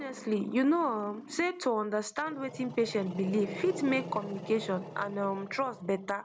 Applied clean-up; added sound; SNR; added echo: none; Growling; 13 dB; none.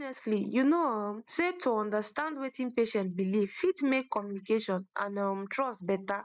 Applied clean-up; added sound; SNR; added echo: neural mask model Resemble Enhance denoiser.